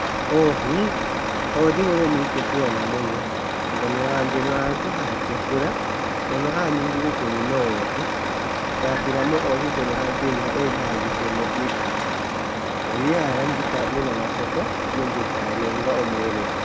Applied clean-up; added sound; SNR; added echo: none; Truck; -1 dB; none.